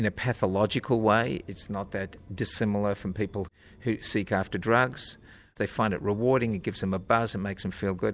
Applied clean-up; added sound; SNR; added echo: none; none; none; none.